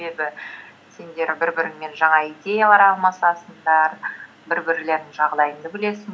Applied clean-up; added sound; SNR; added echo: none; none; none; none.